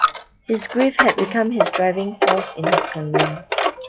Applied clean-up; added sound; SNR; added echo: classical method log-MMSE.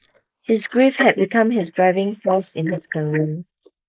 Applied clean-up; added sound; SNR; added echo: neural mask model Resemble Enhance denoiser.